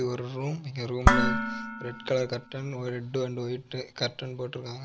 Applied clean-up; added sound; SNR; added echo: none; Dishes, pots, and pans; -3 dB; none.